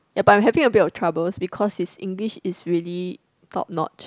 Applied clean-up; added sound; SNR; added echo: none; none; none; none.